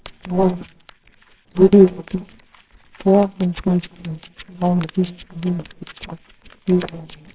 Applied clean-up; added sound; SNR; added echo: neural separator model SepFormer WHAMR!.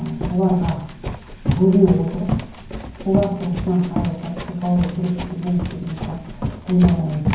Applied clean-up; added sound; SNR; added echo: none; Run; 6 dB; reverberation time 0.9 s.